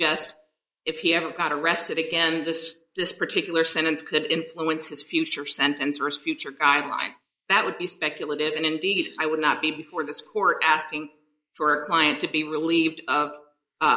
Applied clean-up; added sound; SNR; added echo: neural mask model Resemble Enhance denoiser.